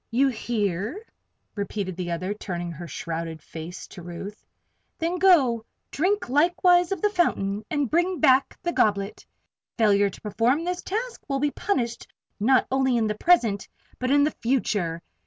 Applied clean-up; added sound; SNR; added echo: none; none; none; none.